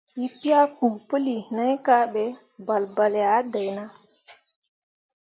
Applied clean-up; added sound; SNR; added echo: none; none; none; none.